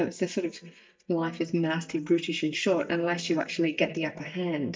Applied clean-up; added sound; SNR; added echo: neural mask model DeepFilterNet 3.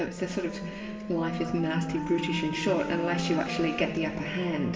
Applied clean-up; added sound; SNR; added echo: none; Wind instrument, woodwind instrument; 8 dB; reverberation time 2.5 s.